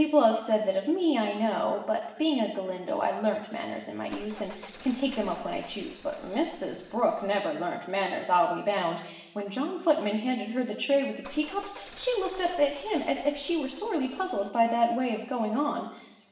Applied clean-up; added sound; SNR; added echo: none; Car; 19 dB; reverberation time 1.0 s.